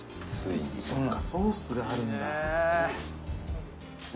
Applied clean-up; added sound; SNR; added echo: none; none; none; none.